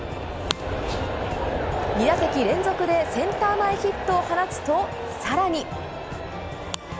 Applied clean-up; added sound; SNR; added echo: none; none; none; none.